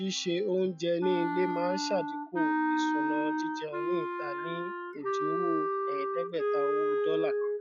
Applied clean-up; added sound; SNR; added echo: classical method log-MMSE.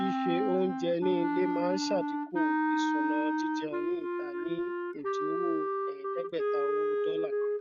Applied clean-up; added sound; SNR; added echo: neural mask model RNNoise.